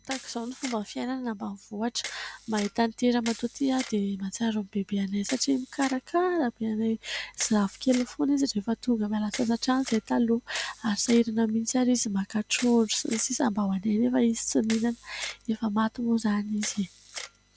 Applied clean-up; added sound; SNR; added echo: none; Camera; 17 dB; none.